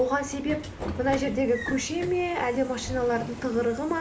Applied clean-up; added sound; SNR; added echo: none; Sliding door / Train; 10 dB; none.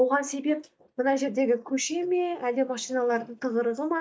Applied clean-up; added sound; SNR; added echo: neural mask model DeepFilterNet 3.